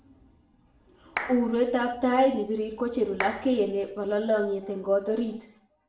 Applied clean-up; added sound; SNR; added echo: none; Clapping; 12 dB; reverberation time 0.5 s.